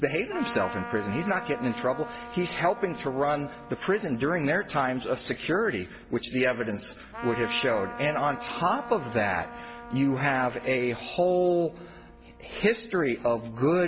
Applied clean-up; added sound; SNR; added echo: none; Trumpet; 14 dB; none.